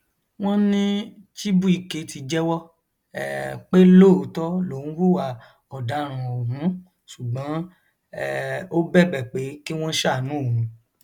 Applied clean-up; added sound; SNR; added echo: none; none; none; none.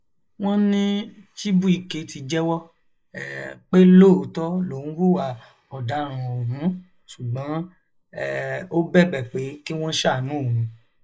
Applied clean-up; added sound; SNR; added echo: neural mask model Resemble Enhance denoiser.